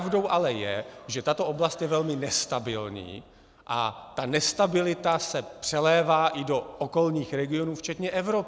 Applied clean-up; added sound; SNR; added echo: none; none; none; none.